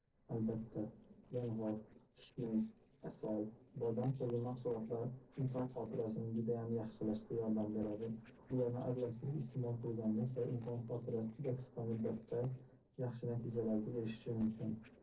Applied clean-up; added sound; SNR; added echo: neural separator model SepFormer DNS4.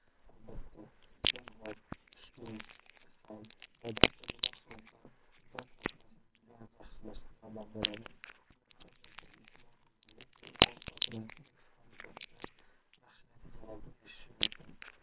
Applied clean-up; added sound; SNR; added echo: neural separator model SepFormer WHAMR!.